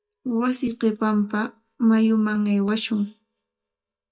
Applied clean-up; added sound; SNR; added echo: neural mask model DeepFilterNet 3.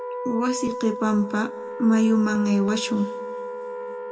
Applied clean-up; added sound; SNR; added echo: none; Wind instrument, woodwind instrument; 8 dB; reverberation time 1.1 s.